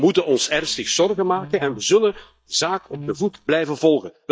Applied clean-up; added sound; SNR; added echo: neural mask model DeepFilterNet 3.